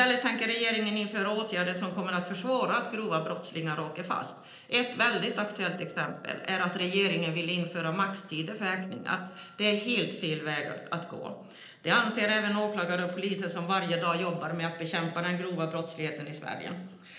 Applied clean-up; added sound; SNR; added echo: neural separator model SepFormer DNS4.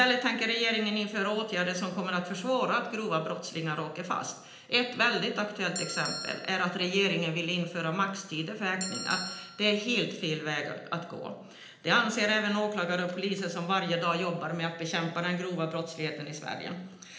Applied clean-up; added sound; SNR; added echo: none; Bell; 11 dB; reverberation time 0.8 s.